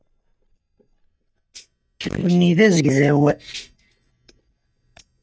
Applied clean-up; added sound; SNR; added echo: neural mask model DeepFilterNet 3.